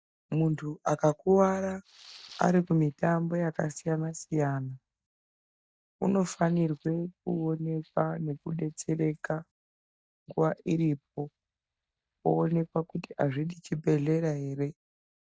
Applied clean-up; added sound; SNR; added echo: neural mask model DeepFilterNet 3.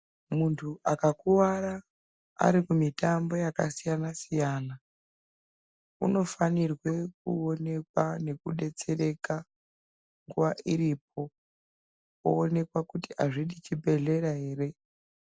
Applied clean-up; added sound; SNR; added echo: none; none; none; none.